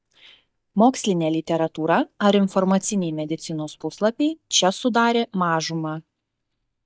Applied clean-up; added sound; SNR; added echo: neural mask model DeepFilterNet 3.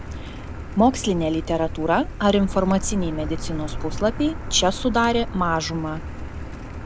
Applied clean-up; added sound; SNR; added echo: none; Car; 7 dB; none.